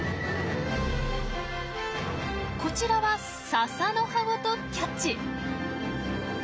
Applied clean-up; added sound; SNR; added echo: none; none; none; none.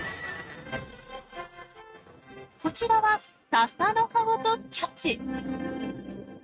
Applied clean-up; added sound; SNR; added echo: neural mask model RNNoise.